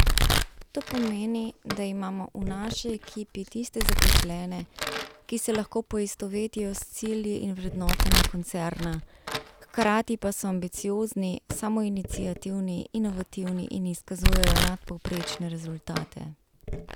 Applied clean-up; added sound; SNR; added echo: none; Domestic sounds, home sounds; -2 dB; none.